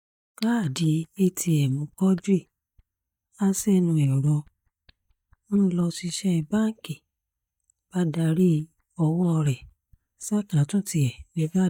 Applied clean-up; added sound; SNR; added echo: neural mask model DeepFilterNet 3.